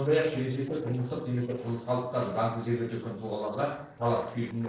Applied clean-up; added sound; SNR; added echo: neural separator model SepFormer DNS4.